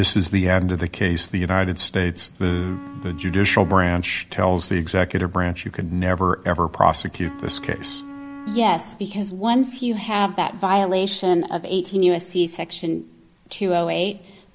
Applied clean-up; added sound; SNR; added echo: none; Wind instrument, woodwind instrument; 16 dB; none.